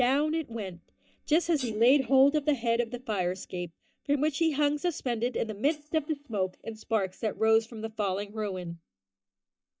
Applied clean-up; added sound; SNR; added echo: neural mask model DeepFilterNet 3.